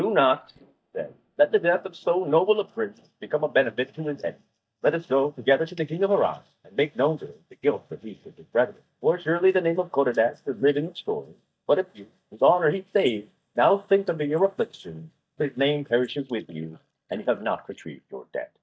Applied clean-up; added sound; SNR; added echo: neural mask model DeepFilterNet 3.